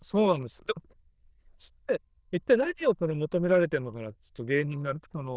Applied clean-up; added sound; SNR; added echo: neural diffusion model UNIVERSE++.